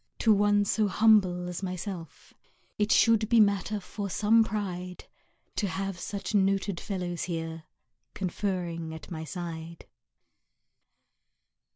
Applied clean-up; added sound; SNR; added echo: none; none; none; none.